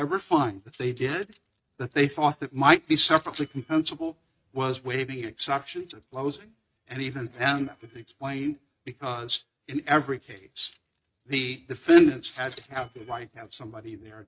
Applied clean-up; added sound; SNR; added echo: neural mask model RNNoise.